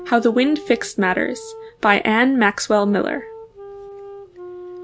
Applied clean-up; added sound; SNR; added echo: none; Wind instrument, woodwind instrument; 17 dB; none.